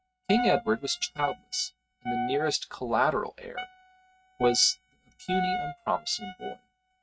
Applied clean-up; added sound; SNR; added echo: neural mask model RNNoise.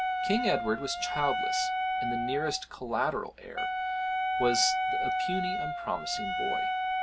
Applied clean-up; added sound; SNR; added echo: none; Wind instrument, woodwind instrument; -2 dB; none.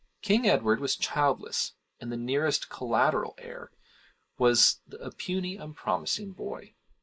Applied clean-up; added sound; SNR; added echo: neural mask model Resemble Enhance denoiser.